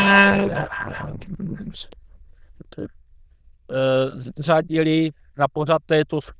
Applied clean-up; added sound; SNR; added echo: neural diffusion model UNIVERSE++.